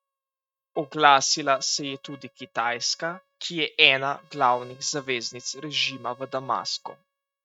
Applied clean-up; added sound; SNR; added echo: neural mask model RNNoise.